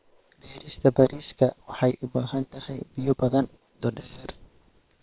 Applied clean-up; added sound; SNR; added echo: neural separator model SepFormer WHAM!.